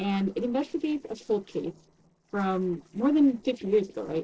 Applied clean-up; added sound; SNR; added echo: neural separator model SepFormer DNS4.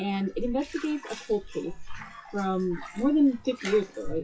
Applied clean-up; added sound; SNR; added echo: classical method WPE with log-MMSE.